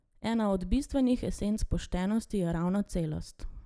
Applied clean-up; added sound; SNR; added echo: none; none; none; none.